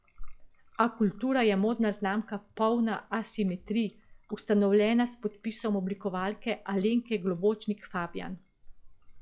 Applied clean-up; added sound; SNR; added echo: classical method log-MMSE.